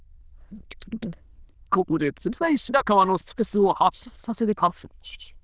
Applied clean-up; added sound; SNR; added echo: neural diffusion model UNIVERSE++.